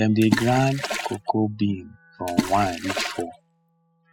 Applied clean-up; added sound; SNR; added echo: classical method spectral subtraction.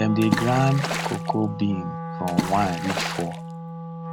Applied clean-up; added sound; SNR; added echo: none; Wind instrument, woodwind instrument + Water / Splash, splatter; 4 dB; none.